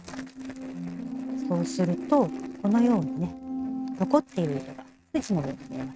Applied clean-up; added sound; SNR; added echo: neural mask model RNNoise.